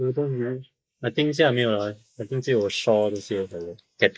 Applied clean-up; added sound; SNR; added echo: neural mask model Resemble Enhance denoiser.